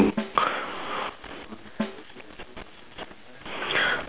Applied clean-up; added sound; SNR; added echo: none; Snare drum; 9 dB; none.